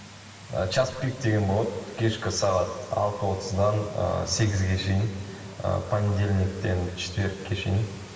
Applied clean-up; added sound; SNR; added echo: none; Vehicle; 20 dB; reverberation time 2.1 s.